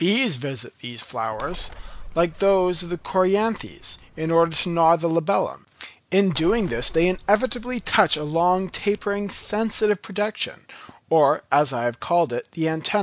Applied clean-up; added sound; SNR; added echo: none; Bird; 17 dB; none.